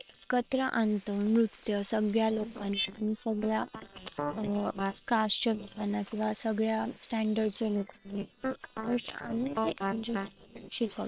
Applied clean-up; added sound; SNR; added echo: neural separator model SepFormer WHAM!.